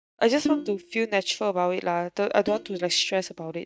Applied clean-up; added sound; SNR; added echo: neural mask model DeepFilterNet 3.